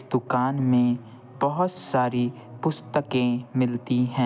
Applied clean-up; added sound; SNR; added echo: none; none; none; none.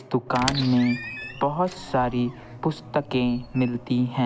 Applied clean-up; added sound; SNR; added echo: none; Squeak; 12 dB; none.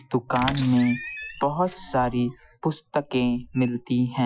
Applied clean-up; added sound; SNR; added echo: classical method Wiener filter.